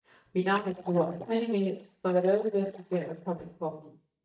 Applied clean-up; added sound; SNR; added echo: neural mask model DeepFilterNet 3.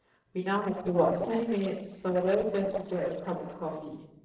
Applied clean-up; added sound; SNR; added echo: neural separator model SepFormer DNS4.